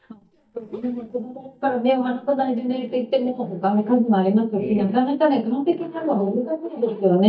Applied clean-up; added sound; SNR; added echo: neural mask model DeepFilterNet 3.